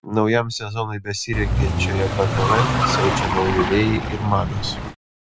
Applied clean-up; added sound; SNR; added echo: none; Car; -1 dB; none.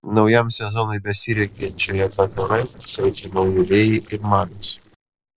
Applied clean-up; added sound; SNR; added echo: neural separator model SepFormer DNS4.